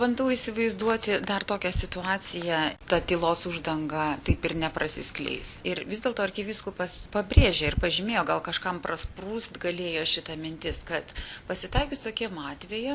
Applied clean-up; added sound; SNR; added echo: none; none; none; none.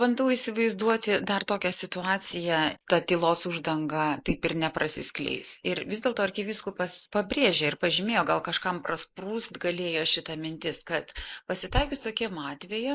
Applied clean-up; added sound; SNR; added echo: neural mask model Resemble Enhance denoiser.